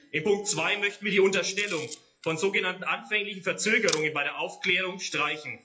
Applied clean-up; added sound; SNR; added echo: classical method WPE with log-MMSE.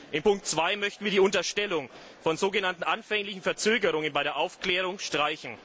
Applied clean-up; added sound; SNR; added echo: none; none; none; none.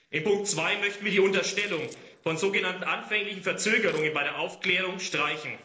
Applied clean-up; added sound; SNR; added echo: neural separator model SepFormer DNS4.